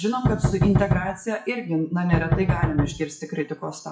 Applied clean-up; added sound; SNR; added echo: classical method WPE with log-MMSE.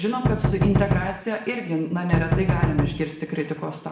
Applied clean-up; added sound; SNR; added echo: none; Knock; -2 dB; reverberation time 0.9 s.